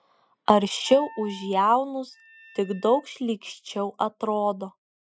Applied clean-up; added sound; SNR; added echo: classical method Wiener filter.